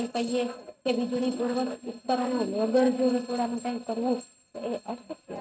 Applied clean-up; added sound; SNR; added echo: neural mask model RNNoise.